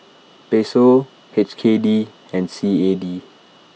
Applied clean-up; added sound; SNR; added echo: none; none; none; none.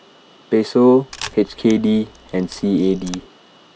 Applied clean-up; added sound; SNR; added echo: none; Camera; 18 dB; none.